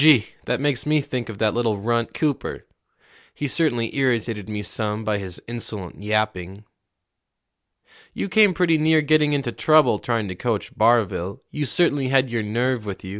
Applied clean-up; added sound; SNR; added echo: none; none; none; none.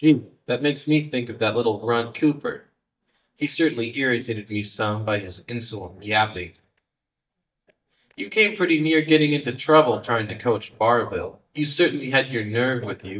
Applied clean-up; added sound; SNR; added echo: neural mask model DeepFilterNet 3.